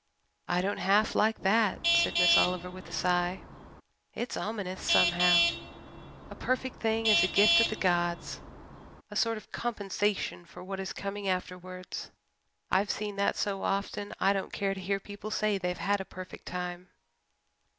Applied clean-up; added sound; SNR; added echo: none; Traffic noise, roadway noise / Vehicle horn, car horn, honking; -1 dB; none.